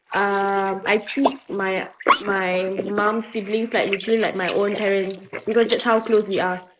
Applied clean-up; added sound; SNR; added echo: neural mask model Resemble Enhance denoiser.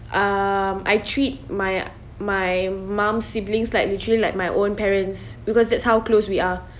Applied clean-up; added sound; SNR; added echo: none; none; none; none.